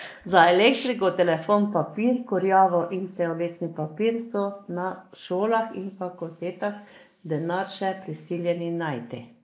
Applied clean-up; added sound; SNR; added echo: neural mask model Resemble Enhance denoiser.